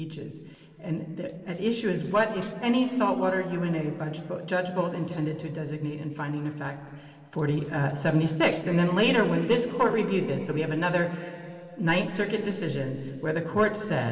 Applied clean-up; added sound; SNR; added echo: neural separator model SepFormer DNS4.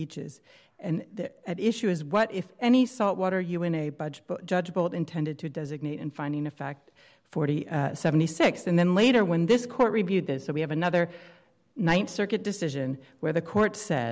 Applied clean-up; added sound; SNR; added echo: none; none; none; none.